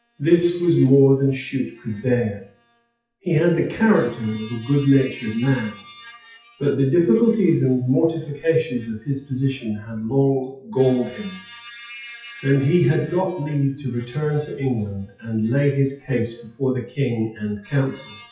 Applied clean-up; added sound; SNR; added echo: classical method WPE with log-MMSE.